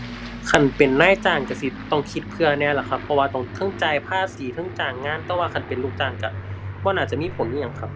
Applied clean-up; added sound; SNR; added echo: none; Aircraft; 10 dB; none.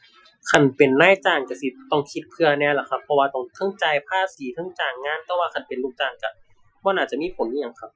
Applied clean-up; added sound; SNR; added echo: classical method Wiener filter.